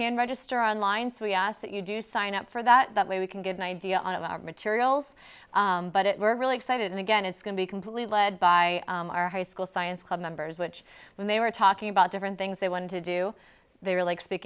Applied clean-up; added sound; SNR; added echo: none; none; none; none.